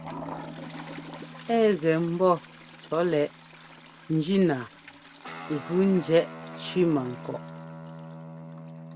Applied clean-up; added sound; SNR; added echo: none; Guitar + Toilet flush; 14 dB; none.